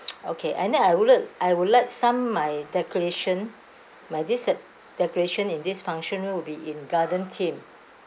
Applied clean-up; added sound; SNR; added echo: none; none; none; none.